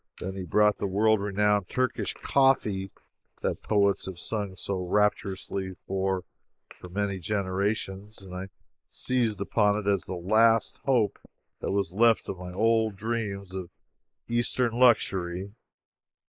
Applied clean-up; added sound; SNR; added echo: neural mask model Resemble Enhance denoiser.